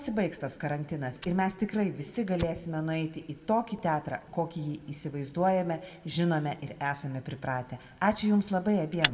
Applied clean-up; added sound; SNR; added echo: none; Fire; 10 dB; reverberation time 0.8 s.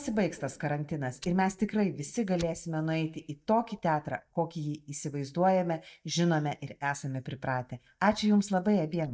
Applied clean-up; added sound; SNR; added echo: neural mask model DeepFilterNet 3.